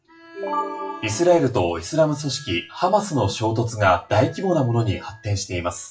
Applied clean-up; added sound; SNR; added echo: classical method WPE with log-MMSE.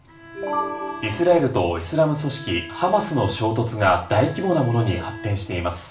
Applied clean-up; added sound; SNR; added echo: none; Bowed string instrument; 18 dB; reverberation time 0.4 s.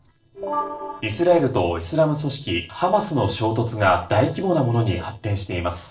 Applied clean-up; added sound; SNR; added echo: neural separator model SepFormer DNS4.